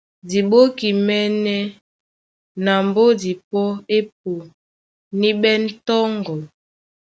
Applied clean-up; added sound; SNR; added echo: none; none; none; none.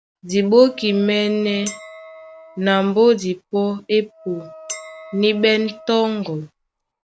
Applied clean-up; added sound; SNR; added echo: none; Chink, clink + Wind instrument, woodwind instrument; 20 dB; none.